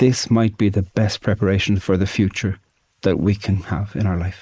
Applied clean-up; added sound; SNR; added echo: neural mask model Resemble Enhance denoiser.